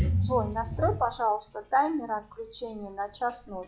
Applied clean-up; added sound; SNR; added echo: classical method log-MMSE.